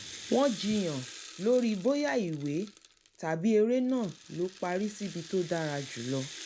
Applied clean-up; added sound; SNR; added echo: none; Rattle (instrument); 15 dB; none.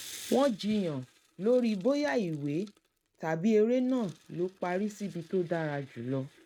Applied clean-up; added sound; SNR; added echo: neural mask model RNNoise.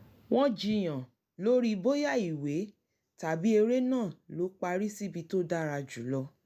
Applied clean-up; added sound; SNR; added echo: none; none; none; none.